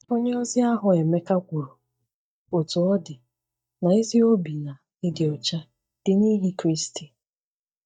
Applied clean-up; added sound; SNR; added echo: neural mask model DeepFilterNet 3.